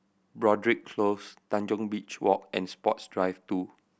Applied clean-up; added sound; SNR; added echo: none; none; none; none.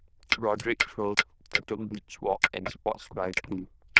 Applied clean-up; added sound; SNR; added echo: neural diffusion model UNIVERSE++.